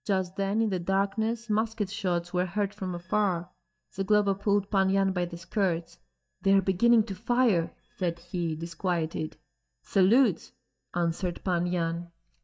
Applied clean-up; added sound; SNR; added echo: neural mask model DeepFilterNet 3.